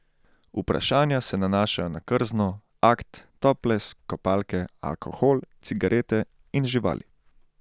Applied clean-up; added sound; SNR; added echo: none; none; none; none.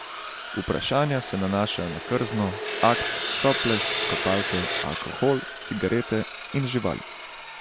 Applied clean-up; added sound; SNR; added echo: none; Sawing; 3 dB; none.